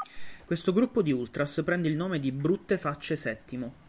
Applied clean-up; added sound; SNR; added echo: none; none; none; none.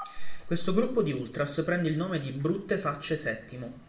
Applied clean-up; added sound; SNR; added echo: none; none; none; reverberation time 1.0 s.